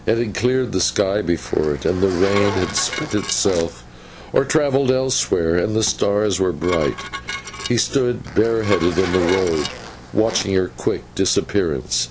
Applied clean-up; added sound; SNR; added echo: none; Dishes, pots, and pans + Zipper (clothing); 12 dB; none.